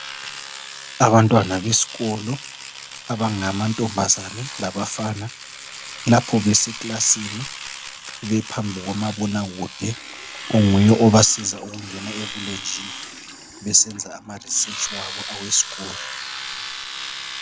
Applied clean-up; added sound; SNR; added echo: none; Domestic sounds, home sounds; 12 dB; none.